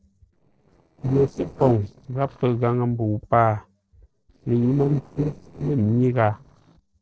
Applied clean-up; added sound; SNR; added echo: neural separator model SepFormer DNS4.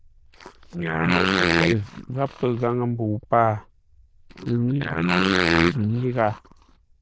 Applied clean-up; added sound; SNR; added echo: neural diffusion model UNIVERSE++.